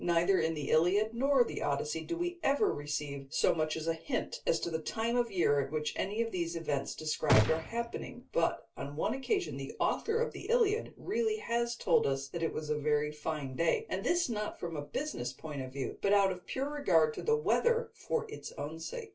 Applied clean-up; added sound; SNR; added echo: none; Gunshot, gunfire; 2 dB; reverberation time 0.2 s.